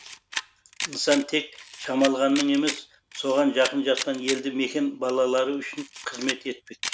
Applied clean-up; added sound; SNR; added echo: none; Camera; 10 dB; none.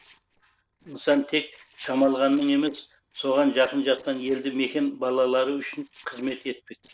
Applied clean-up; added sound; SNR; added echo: neural separator model SepFormer DNS4.